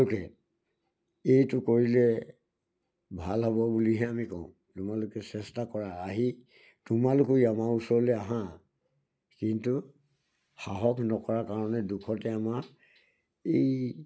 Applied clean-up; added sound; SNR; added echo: none; none; none; none.